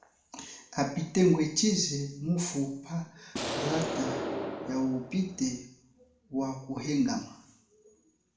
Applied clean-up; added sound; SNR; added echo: none; Explosion; 4 dB; reverberation time 0.6 s.